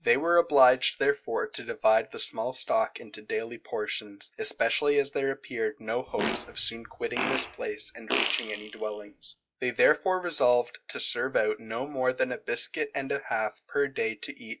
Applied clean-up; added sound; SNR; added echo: classical method log-MMSE.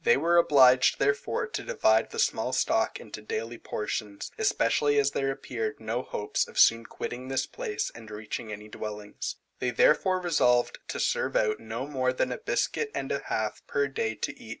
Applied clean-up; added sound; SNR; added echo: none; none; none; none.